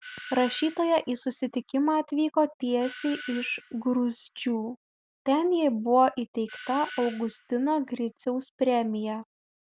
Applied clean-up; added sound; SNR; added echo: none; Doorbell; 16 dB; none.